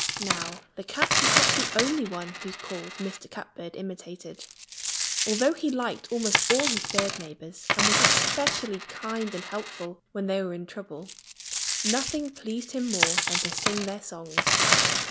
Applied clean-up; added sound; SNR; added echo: none; Coin (dropping); -4 dB; none.